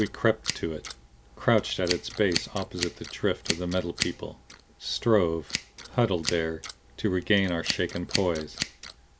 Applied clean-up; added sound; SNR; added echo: none; Scissors; 9 dB; none.